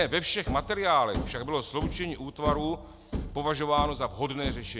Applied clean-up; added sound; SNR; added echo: none; Thump, thud; 7 dB; none.